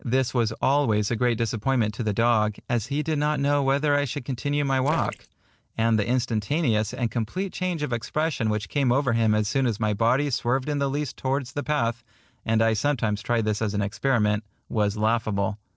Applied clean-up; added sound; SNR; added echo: neural separator model SepFormer DNS4.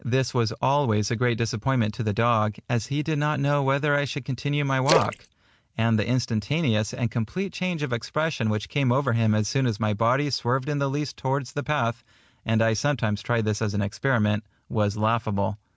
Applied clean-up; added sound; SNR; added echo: none; Splash, splatter; 7 dB; none.